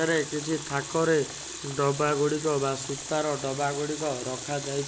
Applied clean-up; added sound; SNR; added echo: none; Water tap, faucet; 10 dB; none.